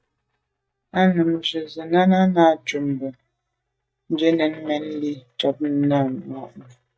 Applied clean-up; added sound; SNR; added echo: neural mask model DeepFilterNet 3.